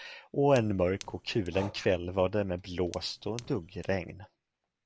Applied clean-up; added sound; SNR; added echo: none; Fire + Breathing; 20 dB; none.